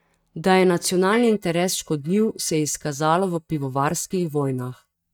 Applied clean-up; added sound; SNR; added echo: neural mask model DeepFilterNet 3.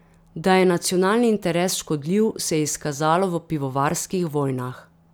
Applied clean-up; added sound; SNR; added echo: none; none; none; none.